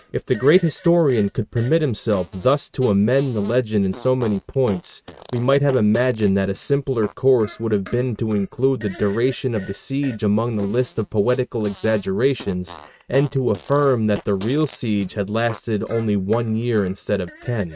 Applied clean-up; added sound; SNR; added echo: neural mask model RNNoise.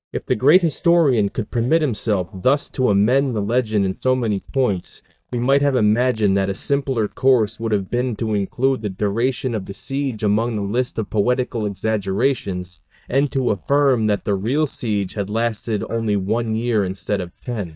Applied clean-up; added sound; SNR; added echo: neural mask model DeepFilterNet 3.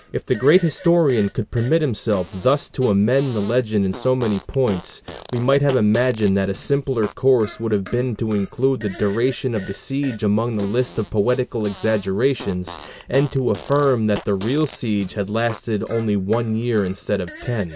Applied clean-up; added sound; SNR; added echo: none; Fart; 19 dB; none.